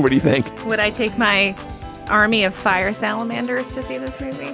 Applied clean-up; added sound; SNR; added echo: none; Organ; 13 dB; none.